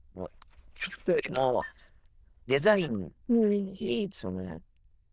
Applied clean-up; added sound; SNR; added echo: neural diffusion model UNIVERSE++.